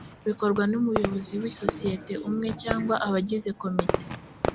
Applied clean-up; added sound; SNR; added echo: none; Fireworks; 6 dB; none.